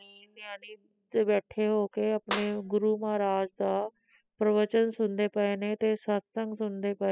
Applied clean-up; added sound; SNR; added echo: classical method spectral subtraction.